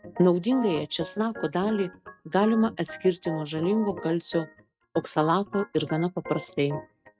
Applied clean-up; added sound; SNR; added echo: neural mask model RNNoise.